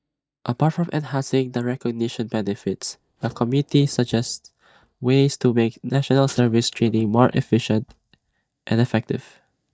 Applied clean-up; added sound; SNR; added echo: neural mask model DeepFilterNet 3.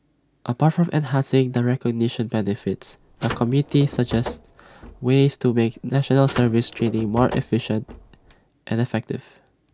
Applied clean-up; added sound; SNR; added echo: none; Car; 15 dB; none.